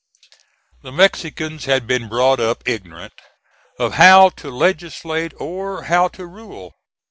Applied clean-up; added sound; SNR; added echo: none; none; none; none.